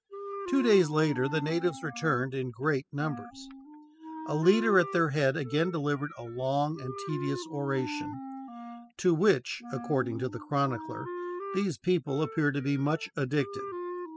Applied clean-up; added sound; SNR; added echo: classical method spectral subtraction.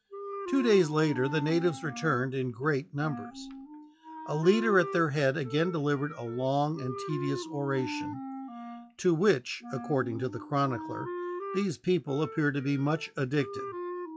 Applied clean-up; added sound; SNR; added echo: classical method log-MMSE.